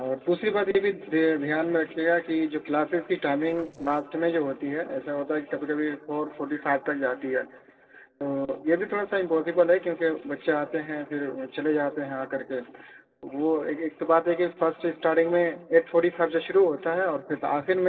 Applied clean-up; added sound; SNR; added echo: neural separator model SepFormer DNS4.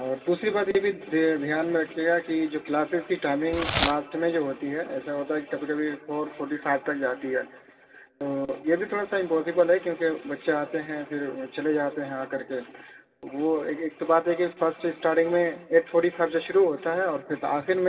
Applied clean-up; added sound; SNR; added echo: none; Packing tape, duct tape / Tearing; 5 dB; reverberation time 1.4 s.